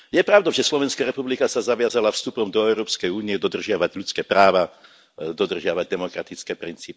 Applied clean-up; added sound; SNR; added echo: none; none; none; none.